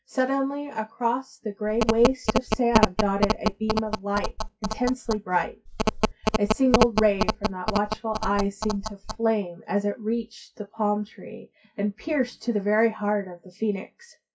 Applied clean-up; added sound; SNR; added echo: classical method WPE with log-MMSE.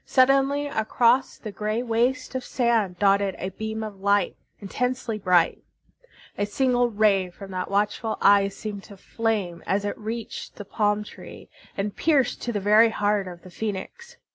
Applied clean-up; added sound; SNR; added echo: none; none; none; none.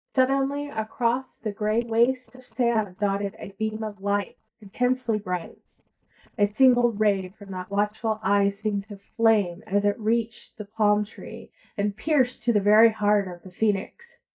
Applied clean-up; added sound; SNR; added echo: neural mask model DeepFilterNet 3.